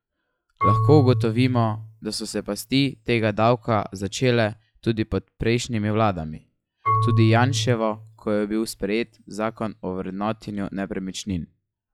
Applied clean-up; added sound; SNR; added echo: classical method log-MMSE.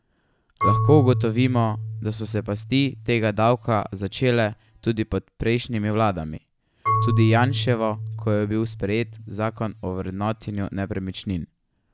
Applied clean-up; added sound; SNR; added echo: none; Marimba, xylophone / Wood; 5 dB; none.